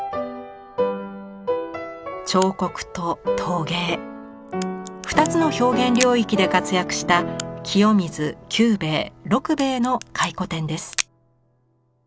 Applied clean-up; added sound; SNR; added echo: none; Crack; 14 dB; none.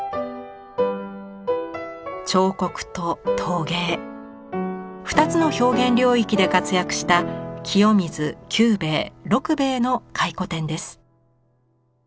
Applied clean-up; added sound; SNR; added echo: none; none; none; none.